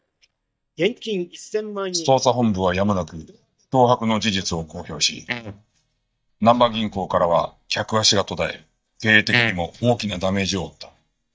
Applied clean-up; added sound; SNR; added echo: neural mask model DeepFilterNet 3.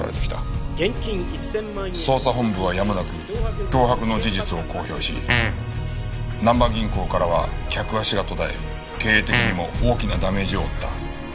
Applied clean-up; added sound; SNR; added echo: none; Fart; 3 dB; none.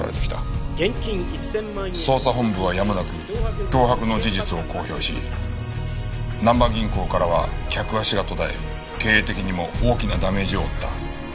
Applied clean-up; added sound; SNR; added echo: none; none; none; none.